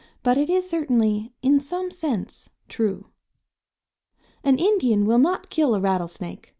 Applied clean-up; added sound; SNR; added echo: none; none; none; none.